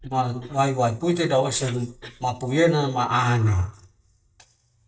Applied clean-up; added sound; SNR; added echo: neural mask model DeepFilterNet 3.